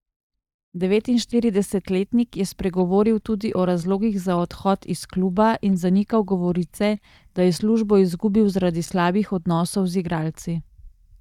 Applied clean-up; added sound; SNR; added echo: neural mask model DeepFilterNet 3.